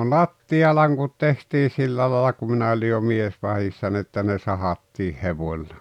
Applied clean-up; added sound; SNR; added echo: none; none; none; none.